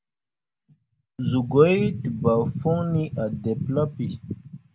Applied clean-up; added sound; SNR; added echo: none; none; none; none.